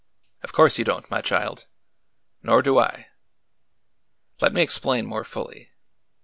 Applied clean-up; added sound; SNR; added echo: none; none; none; none.